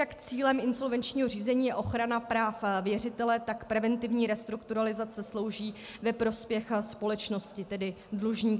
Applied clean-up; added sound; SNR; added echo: none; none; none; none.